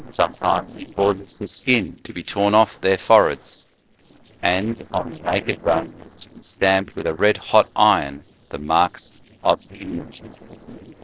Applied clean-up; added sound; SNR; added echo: neural separator model SepFormer DNS4.